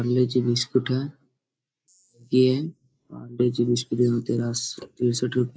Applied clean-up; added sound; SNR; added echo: neural mask model Resemble Enhance denoiser.